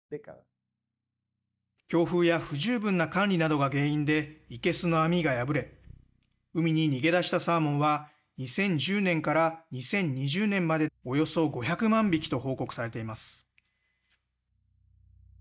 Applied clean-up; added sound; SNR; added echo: neural mask model DeepFilterNet 3.